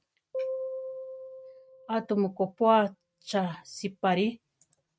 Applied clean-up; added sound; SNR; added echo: neural mask model RNNoise.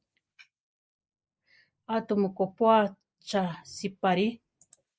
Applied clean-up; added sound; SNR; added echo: neural mask model Resemble Enhance denoiser.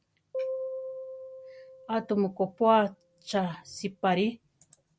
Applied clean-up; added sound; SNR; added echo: none; Piano; 10 dB; none.